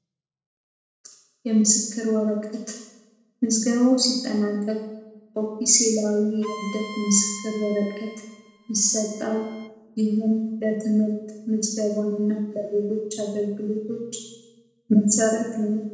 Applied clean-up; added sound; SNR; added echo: none; Bowed string instrument; 17 dB; reverberation time 1.0 s.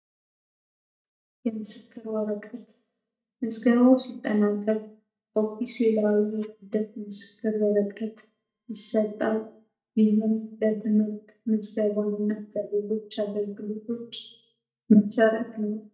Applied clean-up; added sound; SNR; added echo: neural mask model DeepFilterNet 3.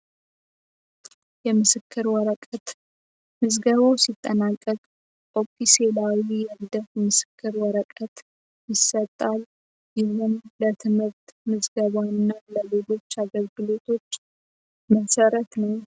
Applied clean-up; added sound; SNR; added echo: none; none; none; none.